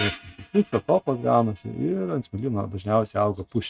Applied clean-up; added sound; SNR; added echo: neural mask model RNNoise.